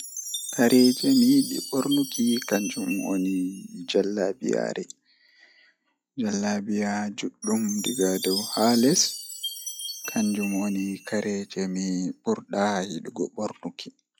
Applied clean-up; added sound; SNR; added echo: classical method log-MMSE.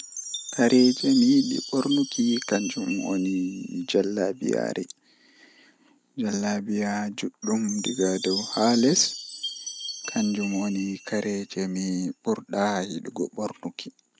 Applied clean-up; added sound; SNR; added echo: none; Chime; 11 dB; none.